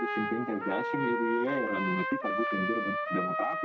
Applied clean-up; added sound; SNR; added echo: none; Trumpet; 0 dB; none.